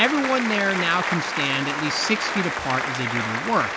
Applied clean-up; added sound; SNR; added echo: none; Applause; 2 dB; none.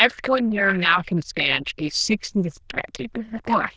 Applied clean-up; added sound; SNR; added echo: neural diffusion model UNIVERSE++.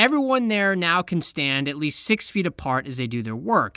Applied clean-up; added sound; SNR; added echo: none; none; none; none.